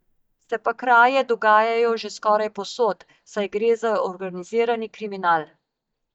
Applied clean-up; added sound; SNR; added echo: neural mask model DeepFilterNet 3.